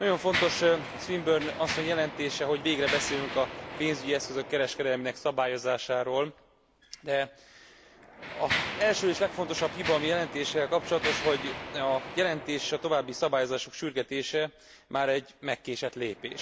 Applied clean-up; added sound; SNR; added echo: none; Mechanisms; 9 dB; none.